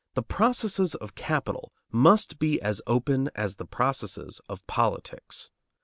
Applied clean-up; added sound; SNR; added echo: none; none; none; none.